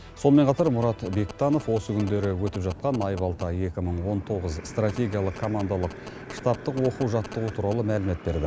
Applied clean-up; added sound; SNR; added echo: none; Telephone; 19 dB; none.